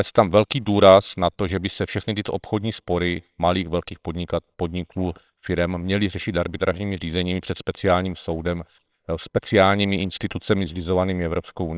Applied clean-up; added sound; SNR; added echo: neural separator model SepFormer WHAMR!.